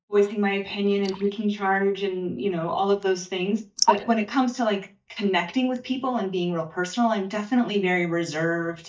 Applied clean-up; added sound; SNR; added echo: neural mask model DeepFilterNet 3.